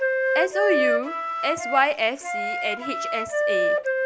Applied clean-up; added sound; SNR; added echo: none; Wind instrument, woodwind instrument; -3 dB; none.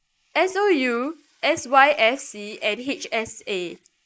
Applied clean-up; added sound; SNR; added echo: neural mask model Resemble Enhance denoiser.